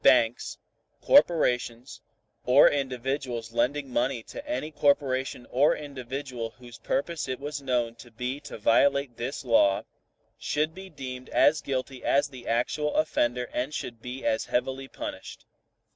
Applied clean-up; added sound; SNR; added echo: none; none; none; none.